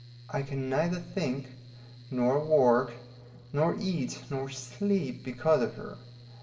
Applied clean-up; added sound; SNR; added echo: none; Mechanical fan; 19 dB; reverberation time 2.0 s.